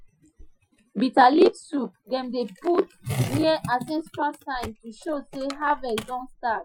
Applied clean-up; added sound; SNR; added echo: classical method Wiener filter.